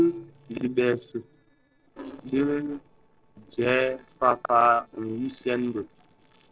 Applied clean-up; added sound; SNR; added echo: neural separator model SepFormer DNS4.